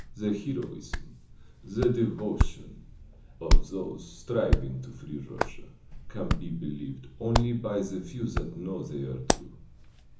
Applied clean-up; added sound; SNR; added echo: none; Hands; -3 dB; reverberation time 0.7 s.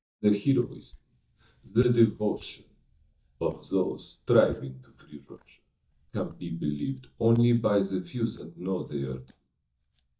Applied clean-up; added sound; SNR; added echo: neural mask model DeepFilterNet 3.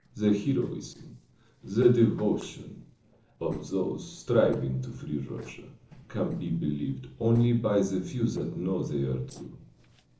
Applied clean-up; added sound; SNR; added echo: neural separator model SepFormer DNS4.